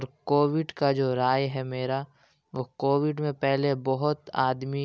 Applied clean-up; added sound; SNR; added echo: none; none; none; none.